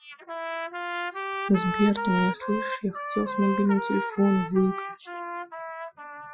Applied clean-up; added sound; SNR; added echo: classical method Wiener filter.